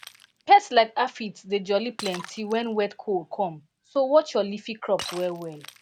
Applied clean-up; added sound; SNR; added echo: none; Shatter; 20 dB; none.